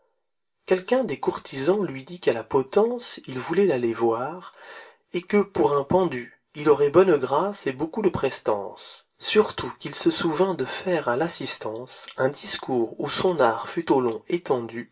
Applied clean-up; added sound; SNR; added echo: none; none; none; reverberation time 0.2 s.